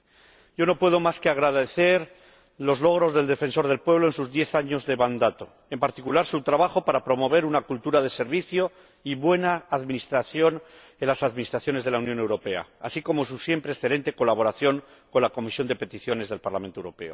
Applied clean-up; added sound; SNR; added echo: none; none; none; none.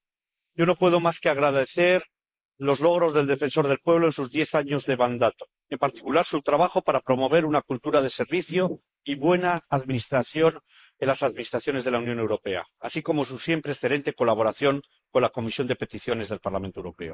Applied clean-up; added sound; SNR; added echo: neural mask model Resemble Enhance denoiser.